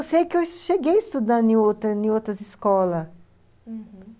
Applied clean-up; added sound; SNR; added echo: none; none; none; none.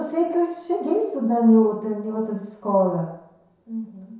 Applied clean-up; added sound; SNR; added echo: none; none; none; reverberation time 0.7 s.